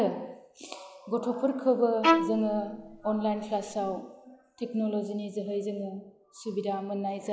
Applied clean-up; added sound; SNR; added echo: none; Bowed string instrument; -1 dB; none.